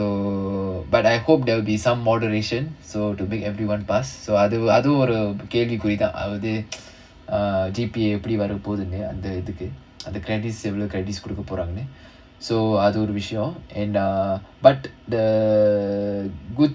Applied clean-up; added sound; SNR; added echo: none; none; none; reverberation time 0.4 s.